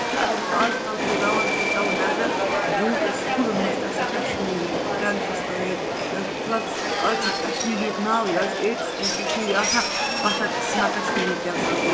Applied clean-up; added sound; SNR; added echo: none; Subway, metro, underground; -3 dB; reverberation time 0.4 s.